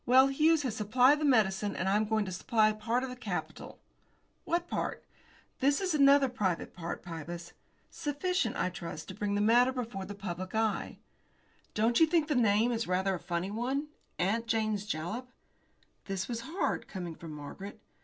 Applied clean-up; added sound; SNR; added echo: none; none; none; none.